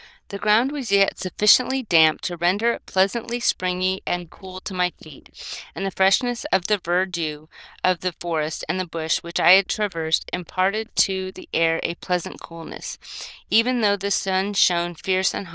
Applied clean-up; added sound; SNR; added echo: neural diffusion model UNIVERSE++.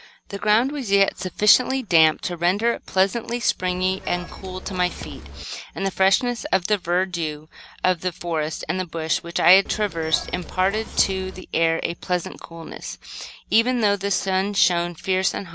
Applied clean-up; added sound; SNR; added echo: none; Zipper (clothing) / Telephone; 13 dB; none.